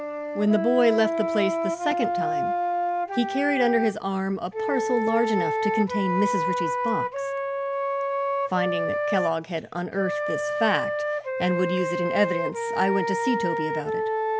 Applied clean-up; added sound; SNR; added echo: none; Wind instrument, woodwind instrument; 0 dB; none.